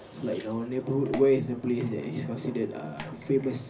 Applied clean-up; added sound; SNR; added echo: none; Engine; 17 dB; reverberation time 0.4 s.